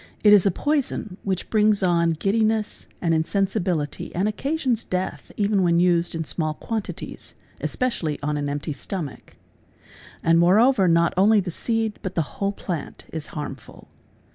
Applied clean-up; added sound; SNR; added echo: none; none; none; none.